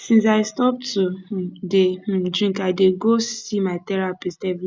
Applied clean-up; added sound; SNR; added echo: none; none; none; none.